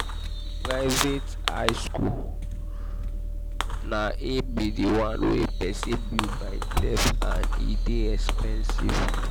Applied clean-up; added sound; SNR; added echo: none; Fireworks; -3 dB; none.